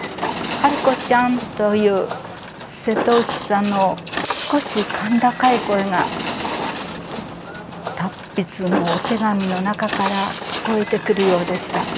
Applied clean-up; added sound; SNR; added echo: none; Walk, footsteps; 6 dB; none.